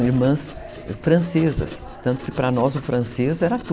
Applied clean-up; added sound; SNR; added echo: none; Writing; 16 dB; none.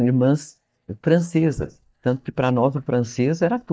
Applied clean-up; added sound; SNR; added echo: neural mask model DeepFilterNet 3.